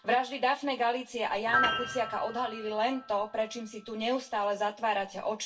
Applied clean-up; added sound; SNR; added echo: none; Piano; 7 dB; reverberation time 0.2 s.